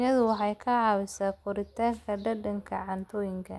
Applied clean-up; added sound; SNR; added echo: none; none; none; none.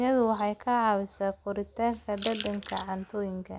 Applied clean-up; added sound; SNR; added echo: none; Chewing, mastication / Crushing; 5 dB; none.